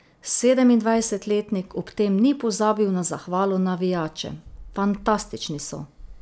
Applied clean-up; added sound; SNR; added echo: none; none; none; none.